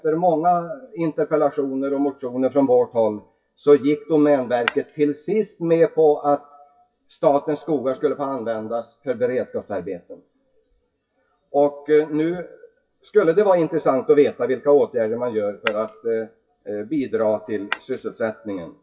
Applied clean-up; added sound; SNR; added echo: classical method WPE with log-MMSE.